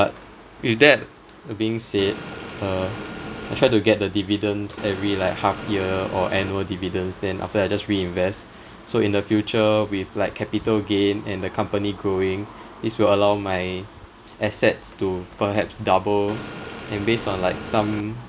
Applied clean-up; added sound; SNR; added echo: none; Motor vehicle (road) / Engine; 10 dB; none.